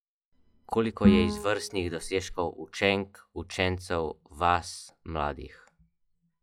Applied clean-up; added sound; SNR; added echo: classical method log-MMSE.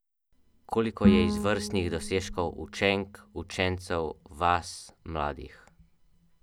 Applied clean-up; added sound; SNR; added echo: none; Bowed string instrument; 0 dB; none.